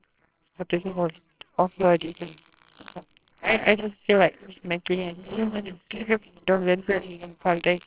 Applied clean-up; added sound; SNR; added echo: neural separator model SepFormer WHAMR!.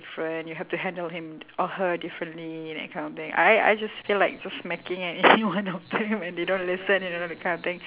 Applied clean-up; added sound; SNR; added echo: none; none; none; none.